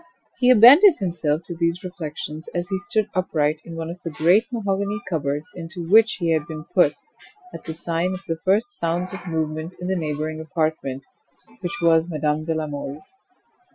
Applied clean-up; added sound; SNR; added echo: classical method Wiener filter.